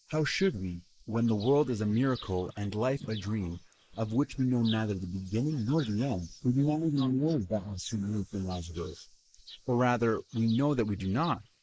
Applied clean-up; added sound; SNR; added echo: neural mask model Resemble Enhance denoiser.